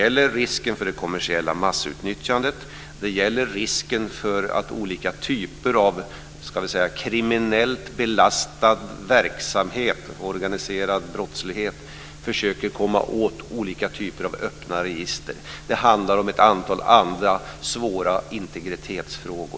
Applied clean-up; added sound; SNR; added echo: none; none; none; none.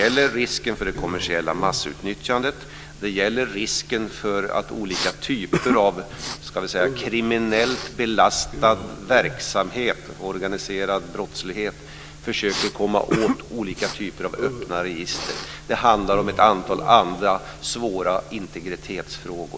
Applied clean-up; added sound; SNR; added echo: none; Respiratory sounds; 10 dB; none.